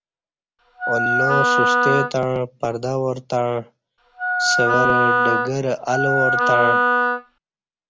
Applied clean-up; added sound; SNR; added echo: none; Wind instrument, woodwind instrument; -5 dB; none.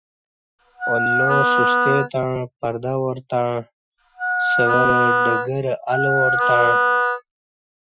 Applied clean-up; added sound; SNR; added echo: classical method Wiener filter.